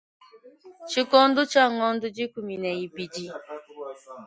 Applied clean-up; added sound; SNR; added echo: none; none; none; none.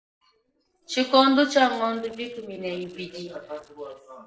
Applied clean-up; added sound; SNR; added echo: neural separator model SepFormer DNS4.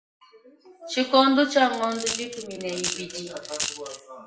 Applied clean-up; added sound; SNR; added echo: none; Coin (dropping); 8 dB; reverberation time 0.6 s.